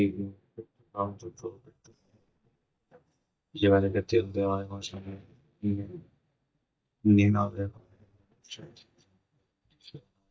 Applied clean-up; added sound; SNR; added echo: neural mask model DeepFilterNet 3.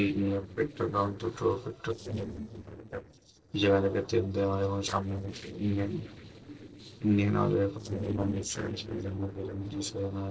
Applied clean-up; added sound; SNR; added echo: neural separator model SepFormer DNS4.